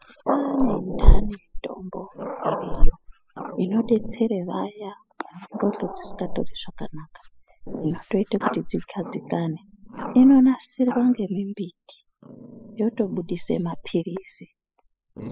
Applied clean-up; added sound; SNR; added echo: classical method spectral subtraction.